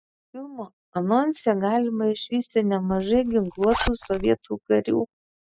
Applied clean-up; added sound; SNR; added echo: classical method spectral subtraction.